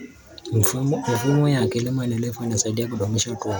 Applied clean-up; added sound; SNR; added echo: none; none; none; none.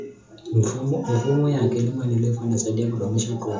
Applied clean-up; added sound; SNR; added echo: none; none; none; reverberation time 0.6 s.